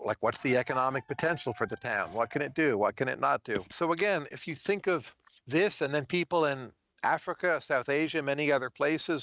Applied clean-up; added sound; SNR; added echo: neural mask model RNNoise.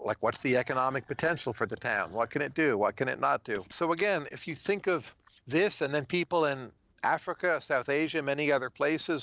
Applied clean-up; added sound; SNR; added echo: neural separator model SepFormer DNS4.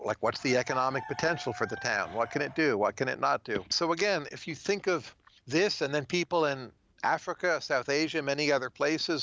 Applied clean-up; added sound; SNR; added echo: none; Chicken, rooster; 20 dB; none.